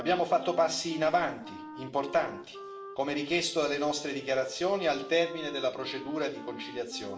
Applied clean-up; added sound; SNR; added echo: none; Wind instrument, woodwind instrument; 15 dB; reverberation time 0.9 s.